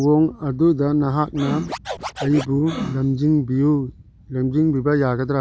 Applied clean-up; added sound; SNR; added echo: none; Scratching (performance technique); 11 dB; none.